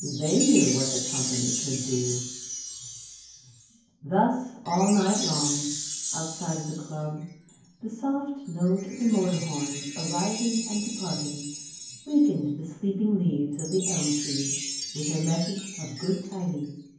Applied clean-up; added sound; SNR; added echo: none; Chime; 6 dB; reverberation time 0.9 s.